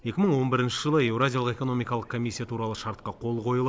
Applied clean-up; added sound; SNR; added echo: none; none; none; none.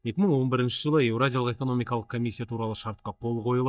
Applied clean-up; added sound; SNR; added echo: neural mask model DeepFilterNet 3.